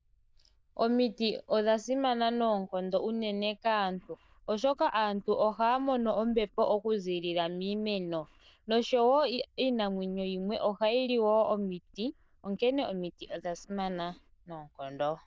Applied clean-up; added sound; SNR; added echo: neural diffusion model UNIVERSE++.